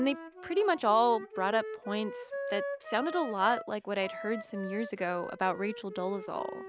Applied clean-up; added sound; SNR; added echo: none; Wind instrument, woodwind instrument; 10 dB; none.